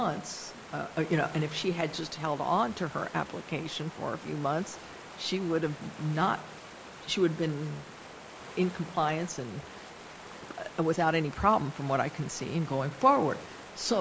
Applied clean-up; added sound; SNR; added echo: none; Water; 15 dB; none.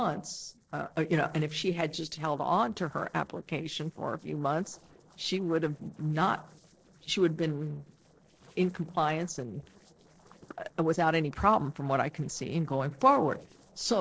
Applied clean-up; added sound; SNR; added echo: neural separator model SepFormer DNS4.